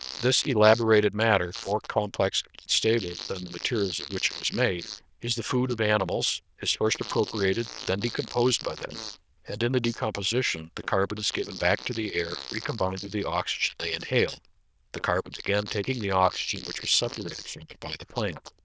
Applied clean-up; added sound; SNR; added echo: neural diffusion model UNIVERSE++.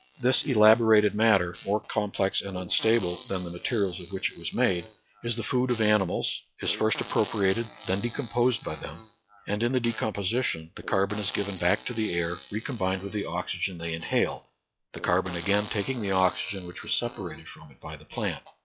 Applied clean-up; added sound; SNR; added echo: classical method log-MMSE.